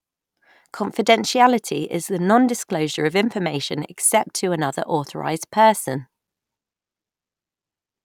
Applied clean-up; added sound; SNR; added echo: none; none; none; none.